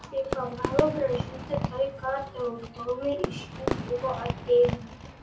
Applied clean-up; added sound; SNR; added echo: none; Fireworks; 5 dB; reverberation time 0.3 s.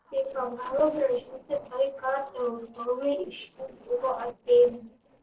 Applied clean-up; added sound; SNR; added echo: neural separator model SepFormer DNS4.